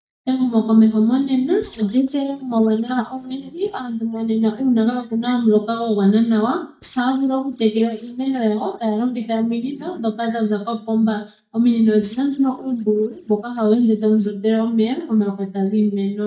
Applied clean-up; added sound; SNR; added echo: neural mask model DeepFilterNet 3.